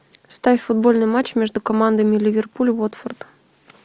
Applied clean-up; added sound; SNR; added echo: none; none; none; none.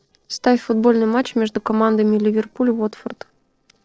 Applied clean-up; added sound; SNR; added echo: neural separator model SepFormer DNS4.